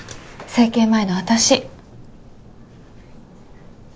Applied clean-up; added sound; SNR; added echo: none; none; none; none.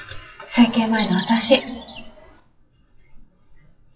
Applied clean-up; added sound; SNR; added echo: classical method WPE with log-MMSE.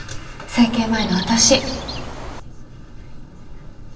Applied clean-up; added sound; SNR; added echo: none; Chirp, tweet; 10 dB; reverberation time 2.2 s.